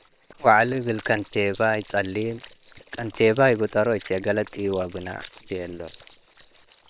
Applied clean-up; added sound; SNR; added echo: neural separator model SepFormer WHAM!.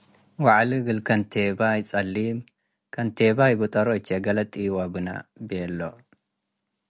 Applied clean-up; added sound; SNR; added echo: none; none; none; none.